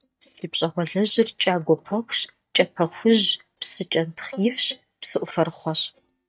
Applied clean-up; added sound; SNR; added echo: neural mask model DeepFilterNet 3.